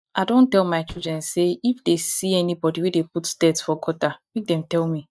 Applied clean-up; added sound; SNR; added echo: neural mask model DeepFilterNet 3.